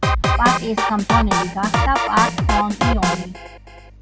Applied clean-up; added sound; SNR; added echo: none; Drum kit; -3 dB; none.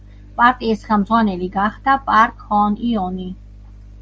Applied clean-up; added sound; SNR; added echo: none; none; none; none.